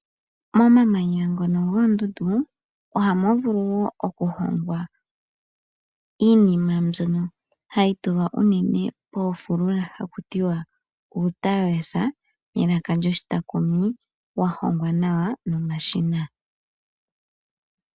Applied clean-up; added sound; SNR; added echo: none; none; none; none.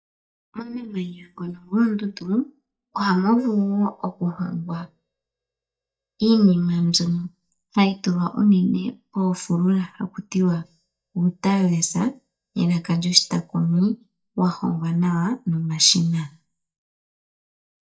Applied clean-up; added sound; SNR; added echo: neural mask model DeepFilterNet 3.